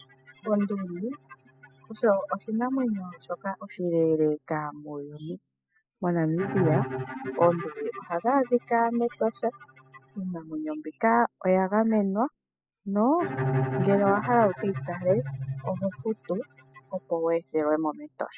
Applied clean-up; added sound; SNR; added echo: classical method spectral subtraction.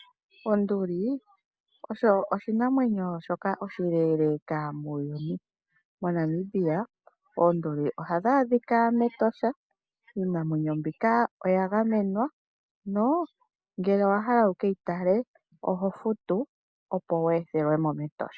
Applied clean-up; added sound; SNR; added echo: none; none; none; none.